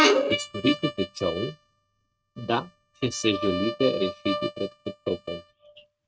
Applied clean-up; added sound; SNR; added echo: neural mask model RNNoise.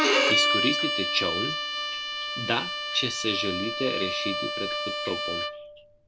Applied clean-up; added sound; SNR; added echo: none; Bowed string instrument; -4 dB; none.